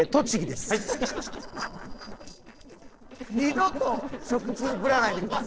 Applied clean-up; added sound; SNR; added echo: neural separator model SepFormer DNS4.